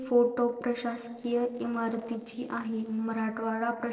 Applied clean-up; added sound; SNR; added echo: neural separator model SepFormer DNS4.